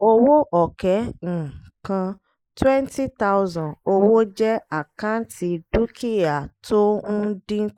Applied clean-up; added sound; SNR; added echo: neural mask model Resemble Enhance denoiser.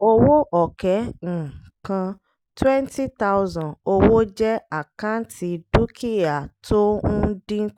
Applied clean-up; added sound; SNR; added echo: none; none; none; none.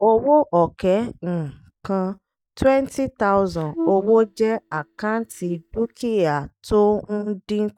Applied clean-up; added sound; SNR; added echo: neural mask model DeepFilterNet 3.